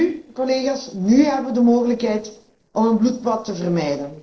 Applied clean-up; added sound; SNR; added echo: neural separator model SepFormer DNS4.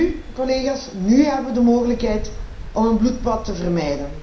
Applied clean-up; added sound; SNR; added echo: none; Stream; 11 dB; reverberation time 0.5 s.